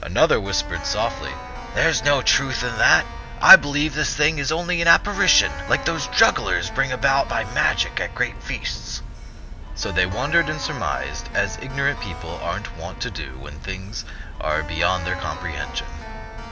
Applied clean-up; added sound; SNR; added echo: none; Keyboard (musical); 10 dB; none.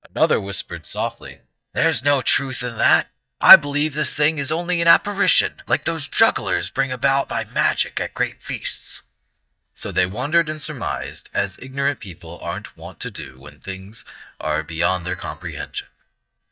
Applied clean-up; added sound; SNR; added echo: neural mask model DeepFilterNet 3.